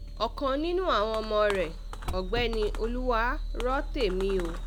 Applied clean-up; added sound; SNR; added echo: none; Fireworks; 5 dB; none.